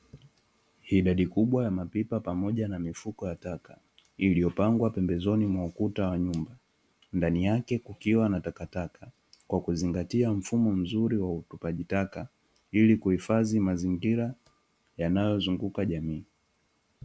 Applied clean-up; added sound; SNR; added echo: none; none; none; none.